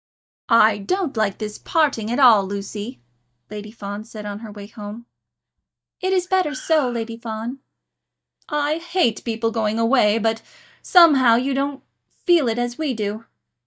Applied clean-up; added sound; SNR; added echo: neural mask model DeepFilterNet 3.